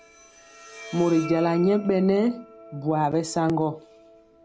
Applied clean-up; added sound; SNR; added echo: none; Bowed string instrument; 18 dB; none.